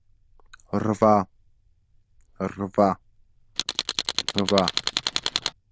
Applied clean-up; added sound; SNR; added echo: neural diffusion model UNIVERSE++.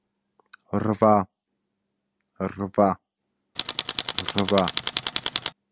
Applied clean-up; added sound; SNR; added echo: none; Tools; 1 dB; none.